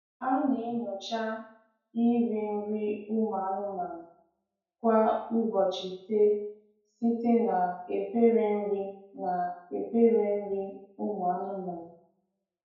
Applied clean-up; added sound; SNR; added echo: none; none; none; reverberation time 0.5 s.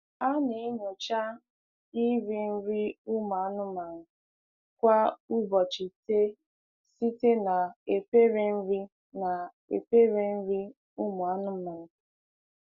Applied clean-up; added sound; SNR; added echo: none; none; none; none.